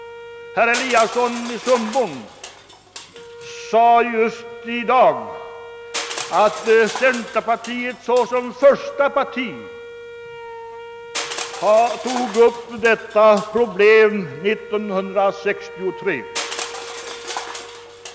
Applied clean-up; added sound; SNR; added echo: none; Wind instrument, woodwind instrument + Crushing; 13 dB; none.